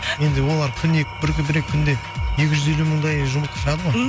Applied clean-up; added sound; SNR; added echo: none; Engine / Tools; 13 dB; none.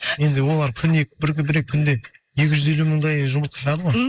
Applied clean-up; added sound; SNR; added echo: neural mask model Resemble Enhance denoiser.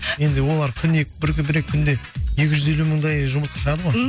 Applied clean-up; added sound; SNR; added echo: none; none; none; none.